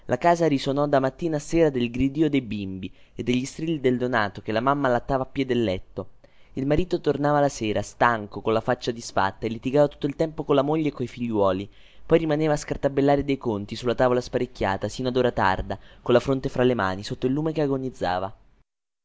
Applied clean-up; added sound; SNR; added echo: none; none; none; none.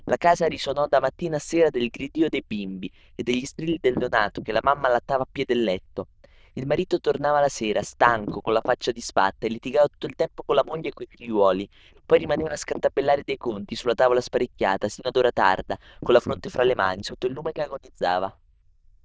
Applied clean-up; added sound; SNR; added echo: neural diffusion model UNIVERSE++.